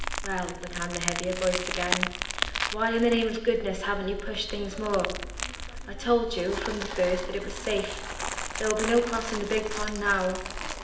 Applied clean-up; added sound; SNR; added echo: none; Crumpling, crinkling; 5 dB; reverberation time 0.8 s.